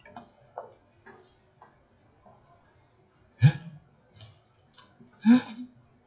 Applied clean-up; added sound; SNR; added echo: classical method WPE with log-MMSE.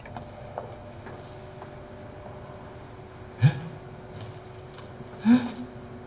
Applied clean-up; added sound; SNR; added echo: none; Microwave oven; 16 dB; reverberation time 1.5 s.